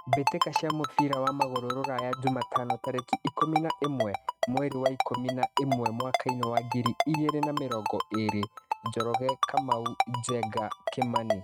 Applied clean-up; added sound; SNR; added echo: neural mask model RNNoise.